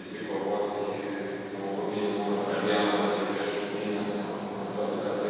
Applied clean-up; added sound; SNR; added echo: none; Engine; 20 dB; reverberation time 2.2 s.